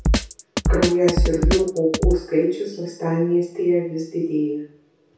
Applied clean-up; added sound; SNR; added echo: none; Drum kit; 2 dB; reverberation time 0.6 s.